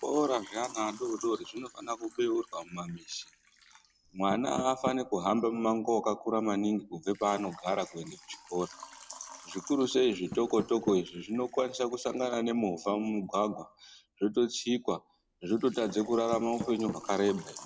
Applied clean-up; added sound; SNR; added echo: none; Water / Liquid + Door; 16 dB; none.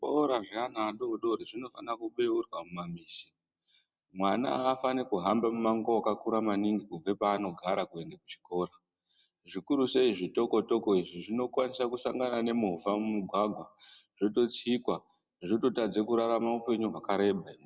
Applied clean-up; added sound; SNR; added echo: none; none; none; none.